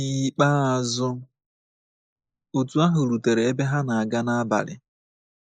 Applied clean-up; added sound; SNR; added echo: neural mask model Resemble Enhance denoiser.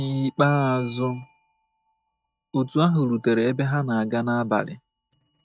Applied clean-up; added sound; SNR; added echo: neural mask model RNNoise.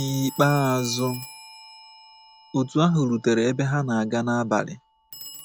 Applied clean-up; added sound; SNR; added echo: none; Bell / Doorbell + Telephone; 19 dB; none.